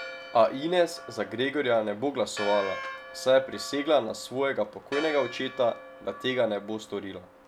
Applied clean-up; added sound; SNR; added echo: none; Church bell + Wind instrument, woodwind instrument; 14 dB; none.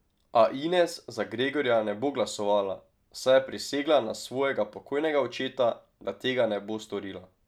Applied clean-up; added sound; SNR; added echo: none; none; none; none.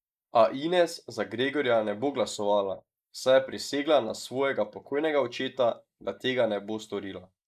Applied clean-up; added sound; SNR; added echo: neural mask model Resemble Enhance denoiser.